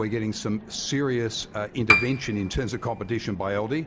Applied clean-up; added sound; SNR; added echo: none; Piano; 0 dB; none.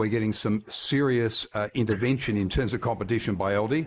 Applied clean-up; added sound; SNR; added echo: neural mask model Resemble Enhance denoiser.